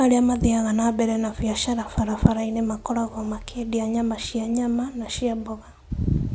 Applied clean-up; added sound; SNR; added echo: none; none; none; none.